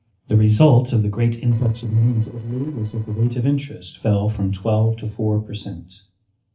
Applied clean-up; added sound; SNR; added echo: neural separator model SepFormer DNS4.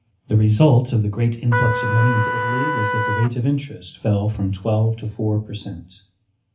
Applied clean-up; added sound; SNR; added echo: none; Trumpet; 3 dB; reverberation time 0.3 s.